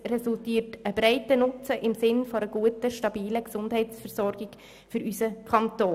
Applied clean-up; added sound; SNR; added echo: none; none; none; none.